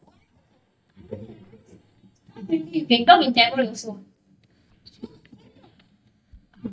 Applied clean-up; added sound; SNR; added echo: neural mask model DeepFilterNet 3.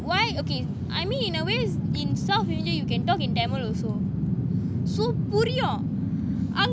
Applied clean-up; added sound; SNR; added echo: none; none; none; none.